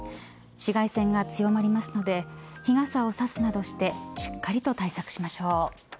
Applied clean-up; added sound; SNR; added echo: none; none; none; none.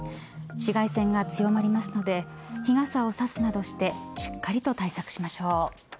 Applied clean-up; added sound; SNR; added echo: none; Brass instrument + Marimba, xylophone; 14 dB; none.